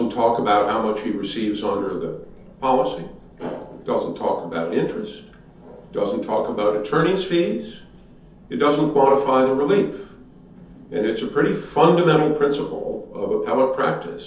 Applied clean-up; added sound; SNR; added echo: none; none; none; reverberation time 0.5 s.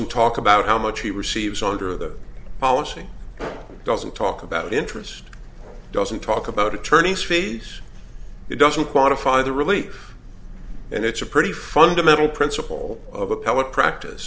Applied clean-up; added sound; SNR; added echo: none; none; none; none.